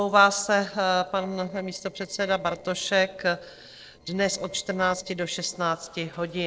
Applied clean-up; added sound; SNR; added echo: neural separator model SepFormer DNS4.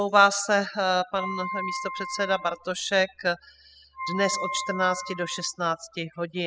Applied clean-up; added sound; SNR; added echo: classical method spectral subtraction.